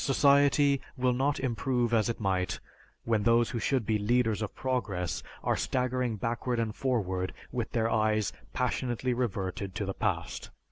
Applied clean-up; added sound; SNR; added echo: none; none; none; none.